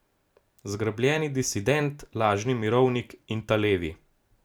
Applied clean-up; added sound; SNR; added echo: none; none; none; none.